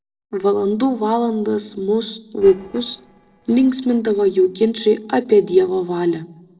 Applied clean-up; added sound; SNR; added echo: neural separator model SepFormer DNS4.